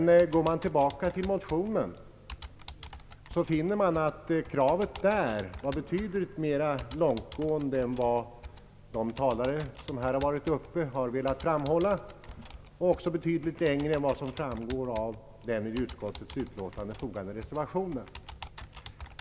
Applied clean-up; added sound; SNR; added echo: none; Computer keyboard; 16 dB; none.